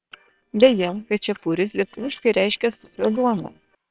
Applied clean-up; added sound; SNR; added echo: neural separator model SepFormer WHAM!.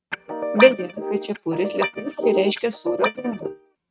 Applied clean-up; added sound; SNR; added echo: neural mask model RNNoise.